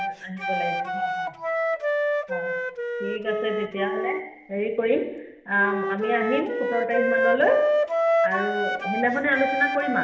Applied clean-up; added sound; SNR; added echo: none; Wind instrument, woodwind instrument; -1 dB; reverberation time 0.8 s.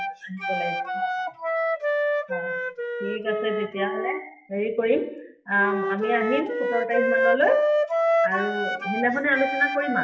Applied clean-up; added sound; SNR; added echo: classical method WPE with log-MMSE.